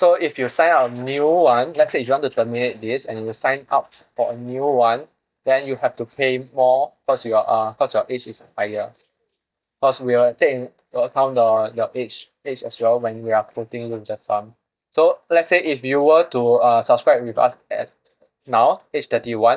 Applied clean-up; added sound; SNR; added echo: neural mask model DeepFilterNet 3.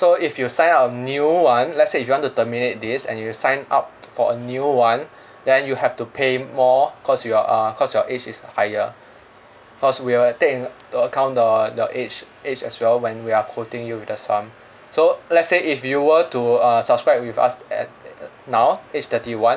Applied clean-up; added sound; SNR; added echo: none; none; none; none.